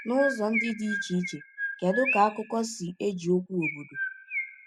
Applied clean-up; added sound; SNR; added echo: none; Chirp, tweet; 6 dB; none.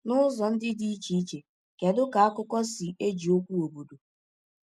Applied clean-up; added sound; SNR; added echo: none; none; none; none.